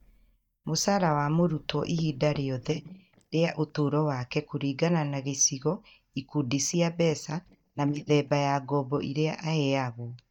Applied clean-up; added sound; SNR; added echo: neural mask model DeepFilterNet 3.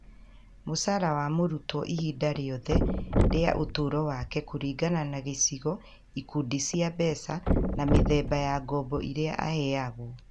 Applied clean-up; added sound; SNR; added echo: none; Thump, thud; 3 dB; none.